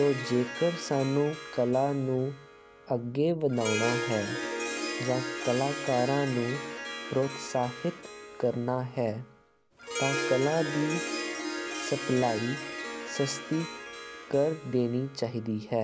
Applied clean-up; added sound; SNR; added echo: none; Harp; 7 dB; none.